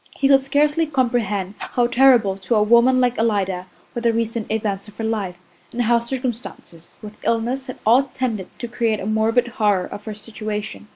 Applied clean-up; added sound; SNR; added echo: none; none; none; none.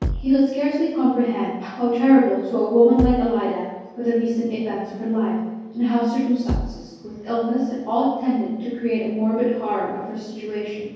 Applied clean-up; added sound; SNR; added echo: none; Bass drum; 7 dB; reverberation time 1.3 s.